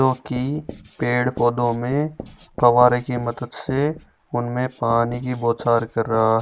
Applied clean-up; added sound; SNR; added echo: neural mask model Resemble Enhance denoiser.